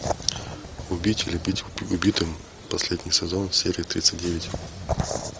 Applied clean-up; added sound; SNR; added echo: none; Breathing; 18 dB; none.